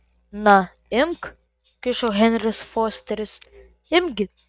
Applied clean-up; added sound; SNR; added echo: neural mask model RNNoise.